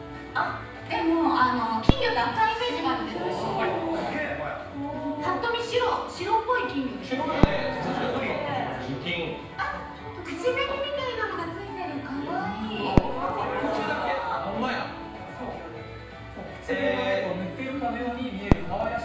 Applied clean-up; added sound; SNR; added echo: none; Fireworks; 6 dB; reverberation time 0.9 s.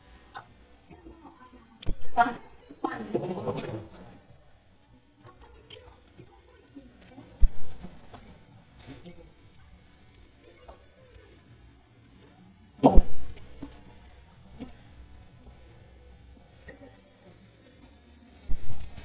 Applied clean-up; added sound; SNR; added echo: neural mask model DeepFilterNet 3.